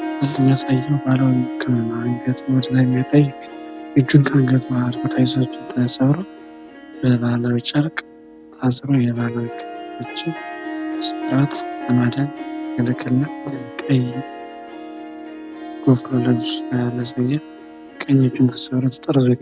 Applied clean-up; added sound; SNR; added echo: none; Harp; 11 dB; none.